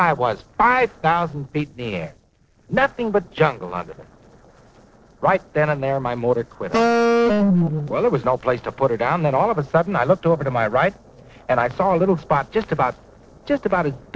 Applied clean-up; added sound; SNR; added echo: neural separator model SepFormer DNS4.